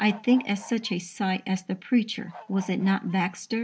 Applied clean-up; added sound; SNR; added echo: none; Bird / Fowl; 20 dB; none.